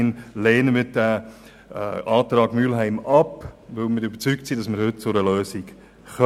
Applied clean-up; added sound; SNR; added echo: none; none; none; none.